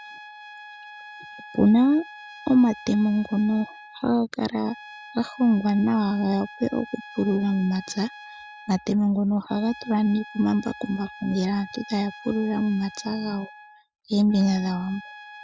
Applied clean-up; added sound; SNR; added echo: none; Trumpet; 19 dB; none.